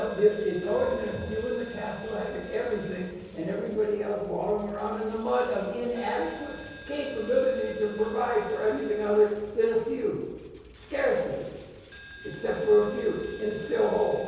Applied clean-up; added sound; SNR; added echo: none; Coin (dropping); 18 dB; reverberation time 1.2 s.